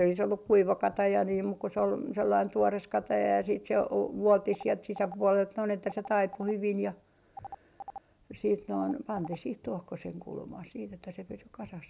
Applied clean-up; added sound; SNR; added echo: none; Telephone; 18 dB; none.